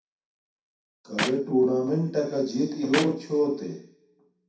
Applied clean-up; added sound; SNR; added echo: none; Clapping; 7 dB; reverberation time 0.6 s.